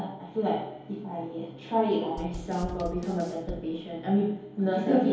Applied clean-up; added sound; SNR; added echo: none; Drum / Drum kit; 11 dB; reverberation time 2.2 s.